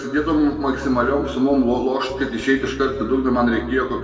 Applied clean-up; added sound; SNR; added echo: none; Bass guitar; 16 dB; reverberation time 1.6 s.